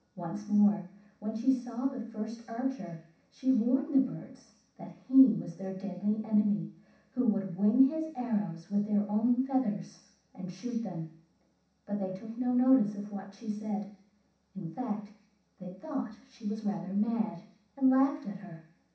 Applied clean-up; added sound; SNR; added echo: none; none; none; reverberation time 0.7 s.